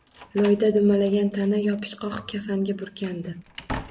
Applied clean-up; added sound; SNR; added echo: none; Slam; 17 dB; none.